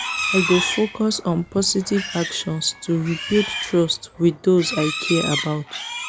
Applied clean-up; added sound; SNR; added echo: none; Livestock, farm animals, working animals; 7 dB; none.